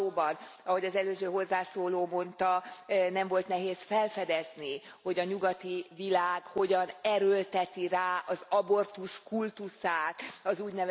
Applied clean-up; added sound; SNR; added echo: none; none; none; none.